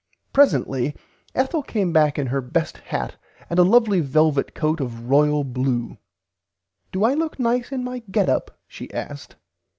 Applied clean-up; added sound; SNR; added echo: none; none; none; none.